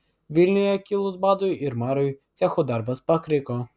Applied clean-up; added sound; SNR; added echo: none; none; none; none.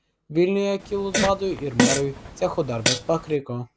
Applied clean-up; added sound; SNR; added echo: none; Fart; 1 dB; none.